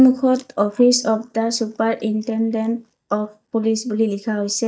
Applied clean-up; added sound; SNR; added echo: neural mask model DeepFilterNet 3.